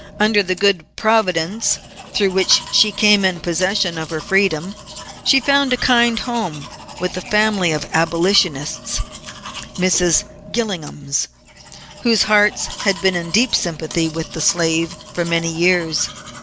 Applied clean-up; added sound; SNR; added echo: none; Domestic sounds, home sounds; 16 dB; none.